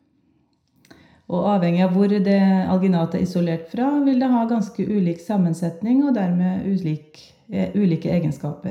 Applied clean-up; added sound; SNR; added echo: none; none; none; reverberation time 0.5 s.